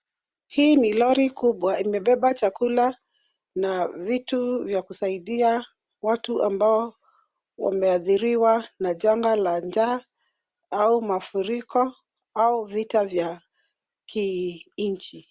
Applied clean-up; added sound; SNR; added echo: none; none; none; none.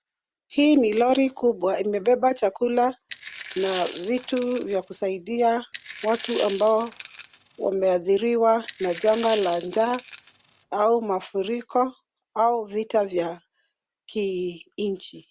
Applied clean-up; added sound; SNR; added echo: none; Coin (dropping); 7 dB; none.